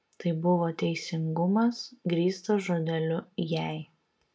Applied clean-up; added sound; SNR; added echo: none; none; none; reverberation time 0.2 s.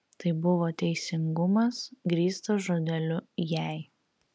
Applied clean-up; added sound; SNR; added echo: none; none; none; none.